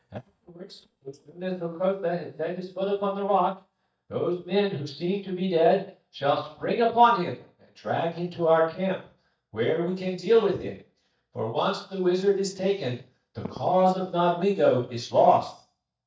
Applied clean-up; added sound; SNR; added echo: neural mask model DeepFilterNet 3.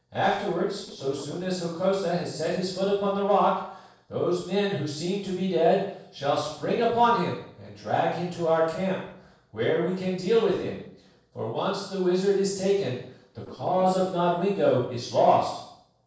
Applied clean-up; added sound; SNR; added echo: neural separator model SepFormer DNS4.